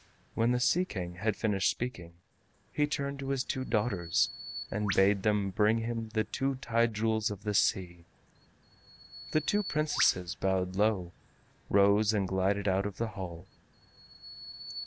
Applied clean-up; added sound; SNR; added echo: none; Bird vocalization, bird call, bird song; 17 dB; none.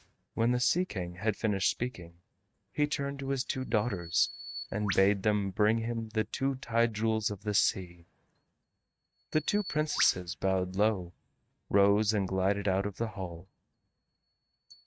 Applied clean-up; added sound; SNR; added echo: neural mask model RNNoise.